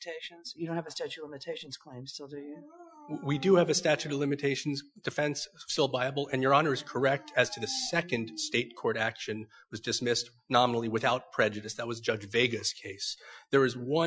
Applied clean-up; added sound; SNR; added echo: classical method Wiener filter.